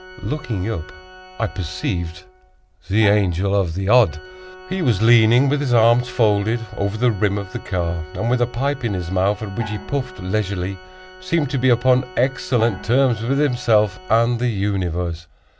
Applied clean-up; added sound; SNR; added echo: none; Organ + Gong; 19 dB; none.